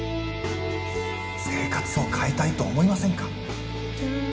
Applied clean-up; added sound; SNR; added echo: none; none; none; none.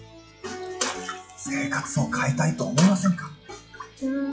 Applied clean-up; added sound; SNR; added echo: classical method log-MMSE.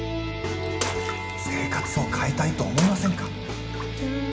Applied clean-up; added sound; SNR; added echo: none; Bathtub (filling or washing) / Water / Splash, splatter; 10 dB; none.